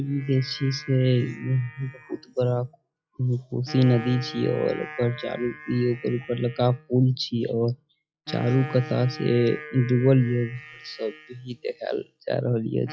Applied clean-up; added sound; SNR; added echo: classical method log-MMSE.